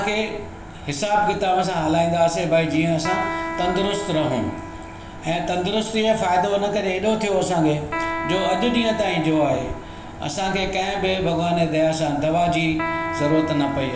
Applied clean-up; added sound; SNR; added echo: none; Electric guitar; 11 dB; reverberation time 0.7 s.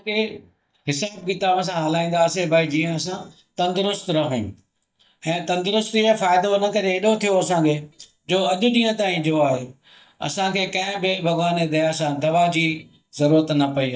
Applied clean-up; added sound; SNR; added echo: neural mask model DeepFilterNet 3.